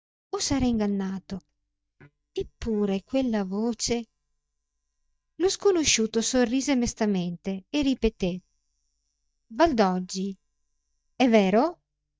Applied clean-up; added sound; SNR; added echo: neural mask model DeepFilterNet 3.